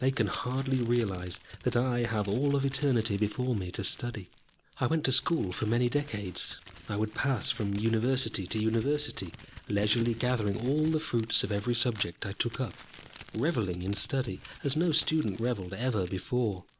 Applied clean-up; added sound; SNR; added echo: none; Crumpling, crinkling; 20 dB; none.